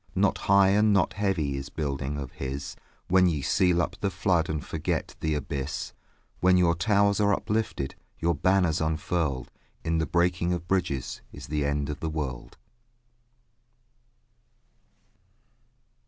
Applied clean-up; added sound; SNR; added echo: none; none; none; none.